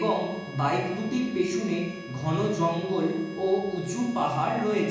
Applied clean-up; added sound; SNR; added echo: none; Bowed string instrument; 18 dB; reverberation time 1.0 s.